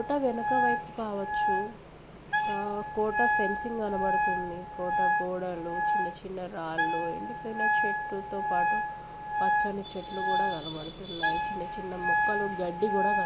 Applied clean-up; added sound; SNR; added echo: none; Wind instrument, woodwind instrument; -4 dB; none.